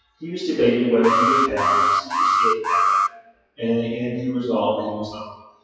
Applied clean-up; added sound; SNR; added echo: classical method WPE with log-MMSE.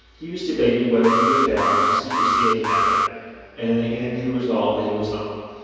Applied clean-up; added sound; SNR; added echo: none; Alarm; -1 dB; reverberation time 2.2 s.